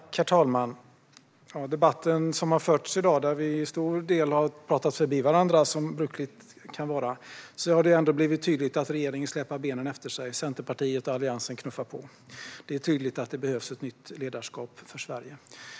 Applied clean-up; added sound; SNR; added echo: none; none; none; none.